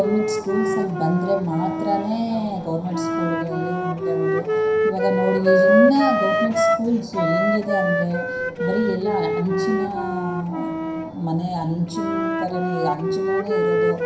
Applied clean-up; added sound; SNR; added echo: none; Wind instrument, woodwind instrument; -1 dB; reverberation time 0.5 s.